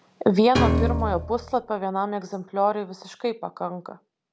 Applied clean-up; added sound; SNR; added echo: none; Piano; -1 dB; none.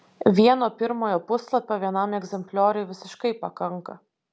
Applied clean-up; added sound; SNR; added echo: none; none; none; none.